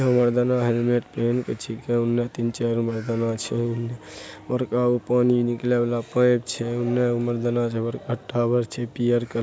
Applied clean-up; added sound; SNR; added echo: none; none; none; none.